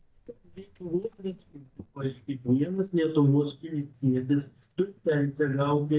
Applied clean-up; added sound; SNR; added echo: neural mask model DeepFilterNet 3.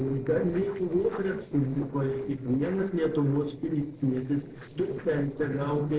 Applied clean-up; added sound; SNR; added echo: neural separator model SepFormer DNS4.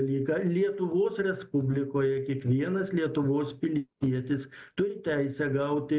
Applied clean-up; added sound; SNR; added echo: none; none; none; none.